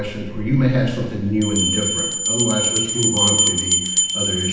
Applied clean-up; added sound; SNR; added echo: none; Bell; -1 dB; reverberation time 0.9 s.